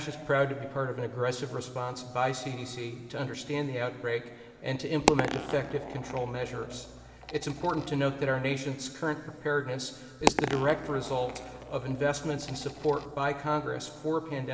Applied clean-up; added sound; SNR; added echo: none; Coin (dropping); 4 dB; reverberation time 2.5 s.